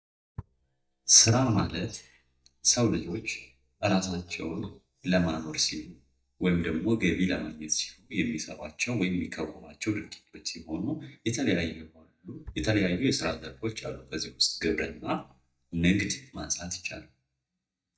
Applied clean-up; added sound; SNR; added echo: neural mask model DeepFilterNet 3.